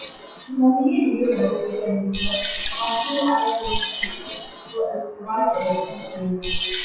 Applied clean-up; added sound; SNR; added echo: classical method WPE with log-MMSE.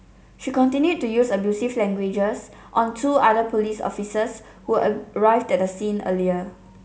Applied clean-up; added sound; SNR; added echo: none; none; none; none.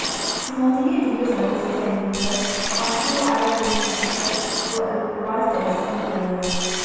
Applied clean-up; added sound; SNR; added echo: none; Liquid; 3 dB; reverberation time 2.1 s.